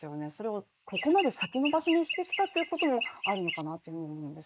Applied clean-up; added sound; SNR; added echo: neural mask model Resemble Enhance denoiser.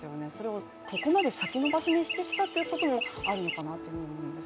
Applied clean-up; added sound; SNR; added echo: none; Chirp, tweet; 6 dB; none.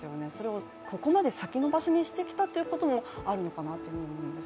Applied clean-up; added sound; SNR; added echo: none; none; none; none.